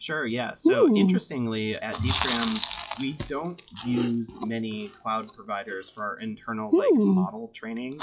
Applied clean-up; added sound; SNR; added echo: classical method WPE with log-MMSE.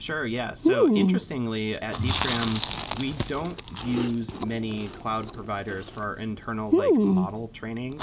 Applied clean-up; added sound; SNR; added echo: none; Chewing, mastication; -3 dB; reverberation time 0.2 s.